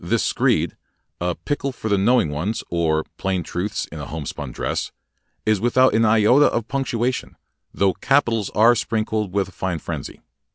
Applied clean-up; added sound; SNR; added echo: none; none; none; none.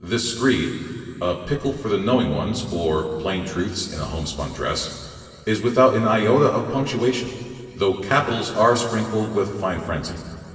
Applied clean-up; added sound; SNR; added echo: none; none; none; reverberation time 2.6 s.